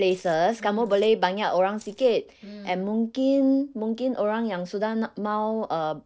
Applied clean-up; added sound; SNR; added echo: neural separator model SepFormer DNS4.